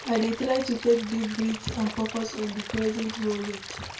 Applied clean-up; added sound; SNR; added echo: none; Stream / Liquid; 11 dB; reverberation time 0.3 s.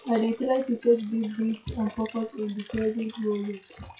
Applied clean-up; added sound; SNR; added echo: classical method WPE with log-MMSE.